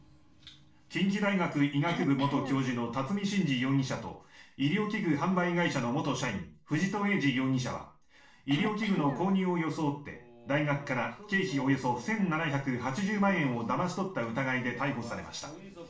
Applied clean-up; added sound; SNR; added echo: none; Cough; 10 dB; reverberation time 0.4 s.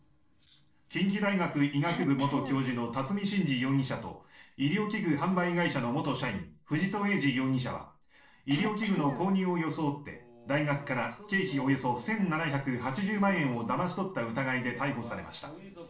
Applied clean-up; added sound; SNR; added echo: neural separator model SepFormer DNS4.